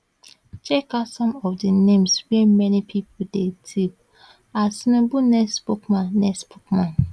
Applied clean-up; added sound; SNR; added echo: none; none; none; none.